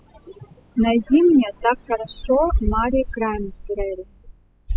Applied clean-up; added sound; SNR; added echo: classical method spectral subtraction.